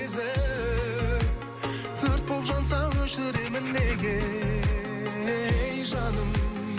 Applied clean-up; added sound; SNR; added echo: none; Writing; 9 dB; none.